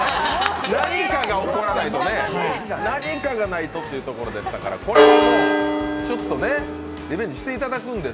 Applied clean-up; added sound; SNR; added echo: none; Church bell; 0 dB; none.